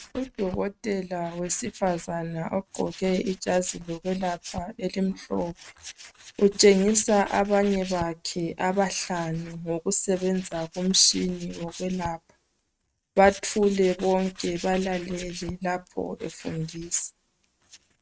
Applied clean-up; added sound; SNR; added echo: neural mask model RNNoise.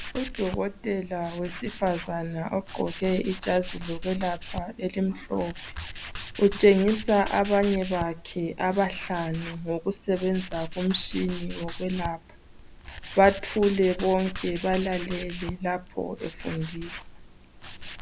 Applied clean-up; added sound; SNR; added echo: none; Tools; 10 dB; none.